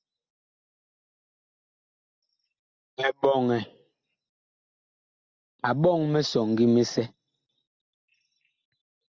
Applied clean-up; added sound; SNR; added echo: none; none; none; none.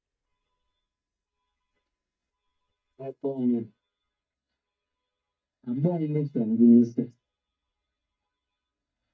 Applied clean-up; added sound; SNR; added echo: neural mask model DeepFilterNet 3.